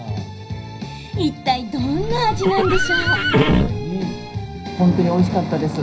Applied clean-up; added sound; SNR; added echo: none; Livestock, farm animals, working animals; 0 dB; reverberation time 0.5 s.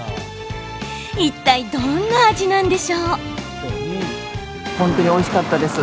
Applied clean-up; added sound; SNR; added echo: none; none; none; none.